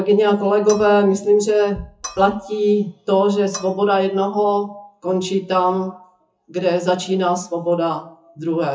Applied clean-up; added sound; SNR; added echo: classical method WPE with log-MMSE.